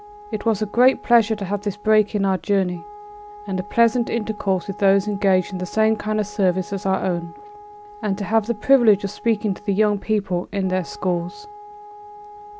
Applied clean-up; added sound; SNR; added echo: none; Wind instrument, woodwind instrument; 19 dB; none.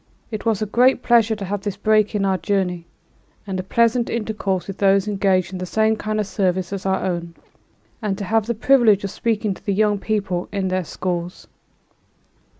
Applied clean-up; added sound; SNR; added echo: none; none; none; none.